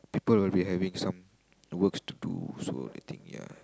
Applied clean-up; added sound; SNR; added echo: none; none; none; none.